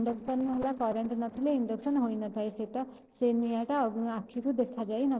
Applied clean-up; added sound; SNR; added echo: neural separator model SepFormer DNS4.